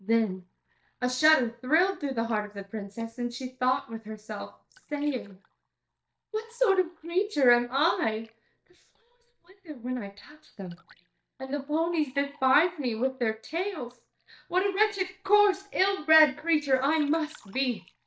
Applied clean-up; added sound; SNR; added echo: neural mask model DeepFilterNet 3.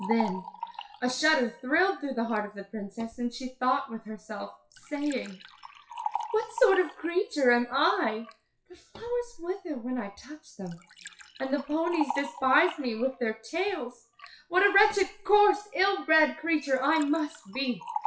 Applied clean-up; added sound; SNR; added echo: classical method WPE with log-MMSE.